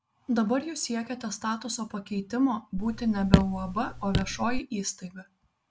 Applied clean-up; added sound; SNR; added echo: none; Raindrop / Drip; -2 dB; none.